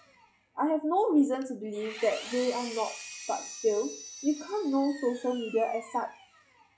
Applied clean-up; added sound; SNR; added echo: classical method log-MMSE.